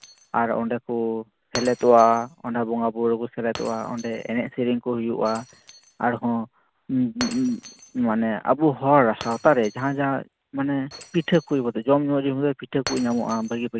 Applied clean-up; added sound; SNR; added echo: none; Shatter; 19 dB; none.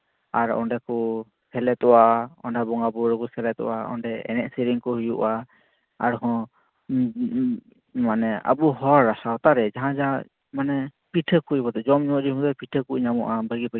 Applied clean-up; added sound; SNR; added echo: none; none; none; none.